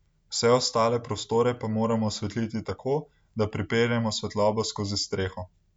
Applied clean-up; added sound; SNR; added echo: none; none; none; none.